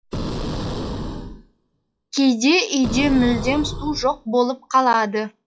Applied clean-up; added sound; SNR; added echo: classical method log-MMSE.